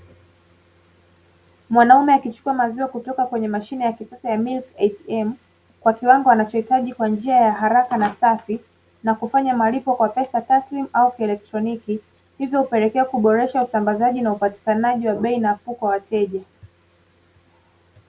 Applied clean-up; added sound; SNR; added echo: none; none; none; none.